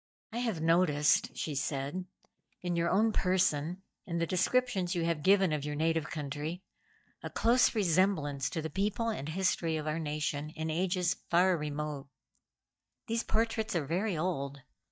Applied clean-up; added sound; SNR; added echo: neural mask model DeepFilterNet 3.